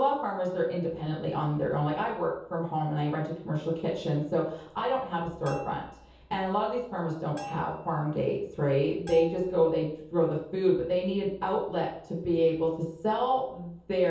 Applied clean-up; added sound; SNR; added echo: none; Bell; 19 dB; reverberation time 0.7 s.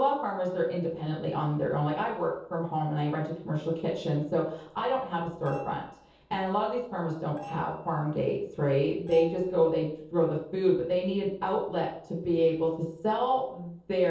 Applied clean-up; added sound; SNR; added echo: neural separator model SepFormer DNS4.